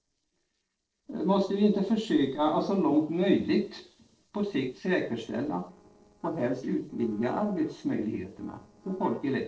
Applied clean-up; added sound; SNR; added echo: neural separator model SepFormer DNS4.